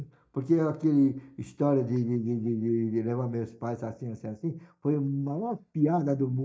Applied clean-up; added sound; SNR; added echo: neural mask model DeepFilterNet 3.